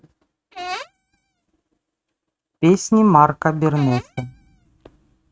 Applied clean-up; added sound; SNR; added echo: neural mask model RNNoise.